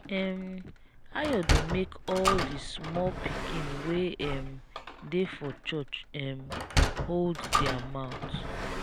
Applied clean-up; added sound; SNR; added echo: none; Sliding door; -1 dB; none.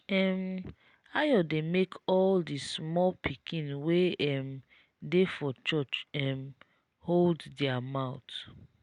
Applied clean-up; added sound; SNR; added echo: none; none; none; none.